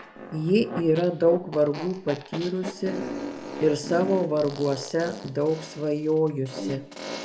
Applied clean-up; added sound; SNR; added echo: none; Fart; 11 dB; none.